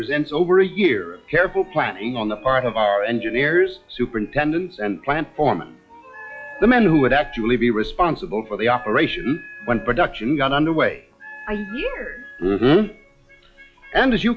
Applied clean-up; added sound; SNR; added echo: classical method log-MMSE.